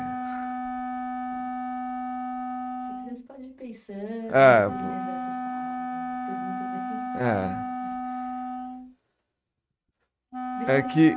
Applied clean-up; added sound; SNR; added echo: neural mask model RNNoise.